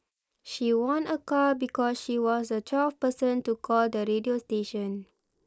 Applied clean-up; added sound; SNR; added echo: neural mask model Resemble Enhance denoiser.